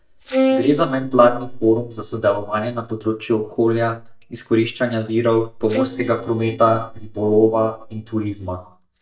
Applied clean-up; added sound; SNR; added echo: neural mask model DeepFilterNet 3.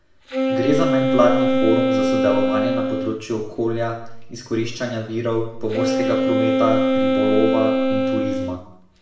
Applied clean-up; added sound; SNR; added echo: none; Wind instrument, woodwind instrument; -2 dB; reverberation time 0.7 s.